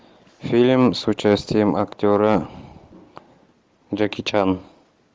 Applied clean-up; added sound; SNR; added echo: none; none; none; none.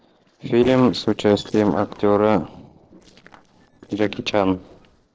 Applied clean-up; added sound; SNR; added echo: neural separator model SepFormer DNS4.